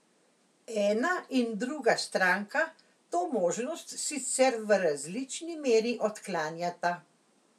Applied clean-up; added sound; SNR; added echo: none; none; none; none.